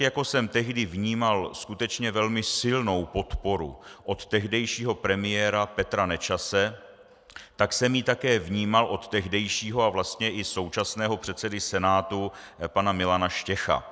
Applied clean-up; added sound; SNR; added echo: none; none; none; none.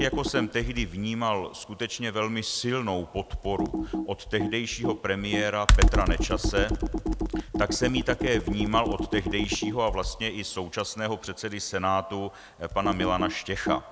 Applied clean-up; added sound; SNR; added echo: none; Computer keyboard; 0 dB; none.